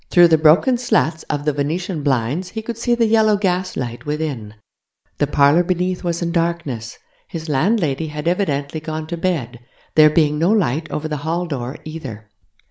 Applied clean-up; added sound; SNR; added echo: none; none; none; none.